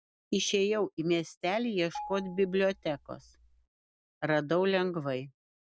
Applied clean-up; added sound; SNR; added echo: none; Marimba, xylophone; 15 dB; none.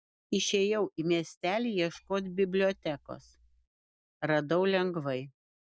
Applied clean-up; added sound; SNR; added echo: neural mask model DeepFilterNet 3.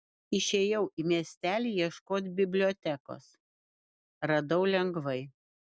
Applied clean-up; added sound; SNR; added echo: none; none; none; none.